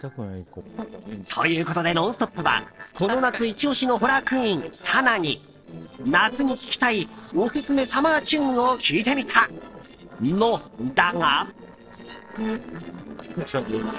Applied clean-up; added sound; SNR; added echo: neural separator model SepFormer DNS4.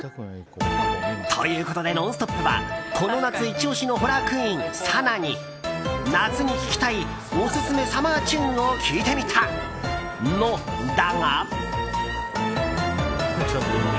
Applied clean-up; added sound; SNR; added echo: none; none; none; none.